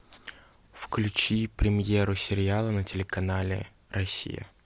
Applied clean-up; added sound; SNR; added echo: none; none; none; none.